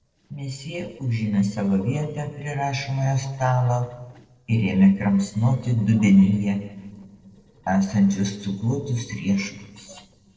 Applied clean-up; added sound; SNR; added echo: neural separator model SepFormer DNS4.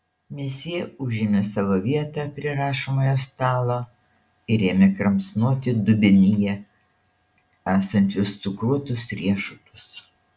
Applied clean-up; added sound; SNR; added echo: none; none; none; none.